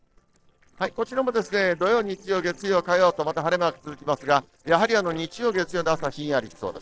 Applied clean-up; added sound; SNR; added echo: neural separator model SepFormer DNS4.